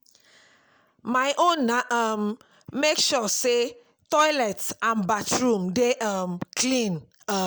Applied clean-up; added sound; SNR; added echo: none; none; none; none.